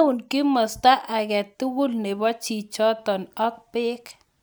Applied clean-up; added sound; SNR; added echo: none; none; none; none.